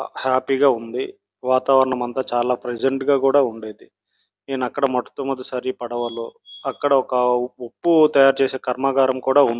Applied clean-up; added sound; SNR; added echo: none; none; none; none.